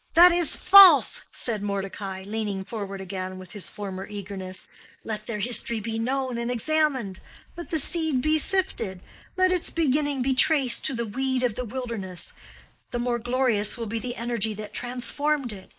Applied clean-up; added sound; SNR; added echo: neural mask model Resemble Enhance denoiser.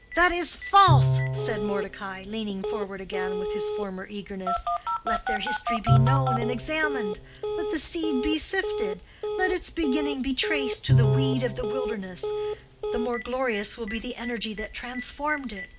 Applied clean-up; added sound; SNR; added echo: none; Bowed string instrument + Telephone; 0 dB; none.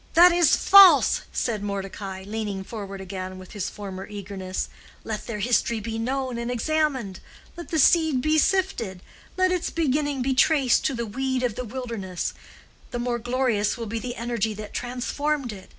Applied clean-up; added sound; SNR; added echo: none; none; none; none.